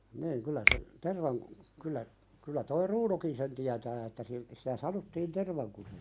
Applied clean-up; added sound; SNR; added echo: none; Finger snapping; -3 dB; none.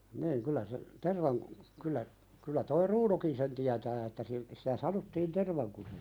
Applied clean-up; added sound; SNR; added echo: none; none; none; none.